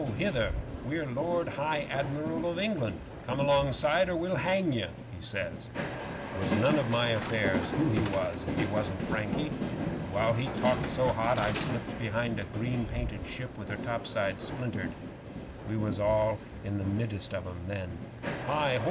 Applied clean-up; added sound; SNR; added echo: none; Train; 5 dB; none.